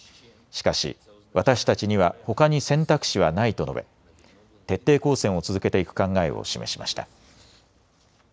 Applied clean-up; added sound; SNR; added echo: none; none; none; none.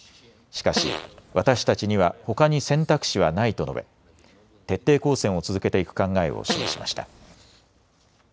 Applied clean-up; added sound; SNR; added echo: none; Fart; 8 dB; none.